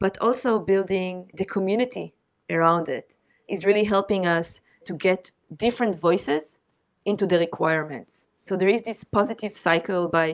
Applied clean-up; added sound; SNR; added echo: none; none; none; none.